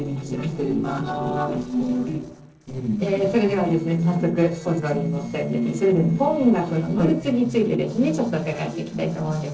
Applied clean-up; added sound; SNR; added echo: neural separator model SepFormer DNS4.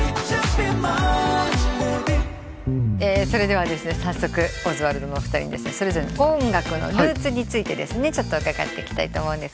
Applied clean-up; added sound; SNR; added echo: none; none; none; none.